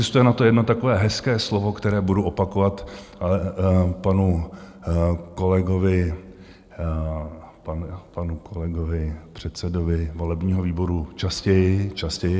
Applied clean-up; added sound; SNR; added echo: none; none; none; none.